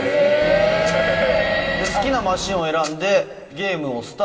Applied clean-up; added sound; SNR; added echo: none; Boat, Water vehicle; 11 dB; reverberation time 1.7 s.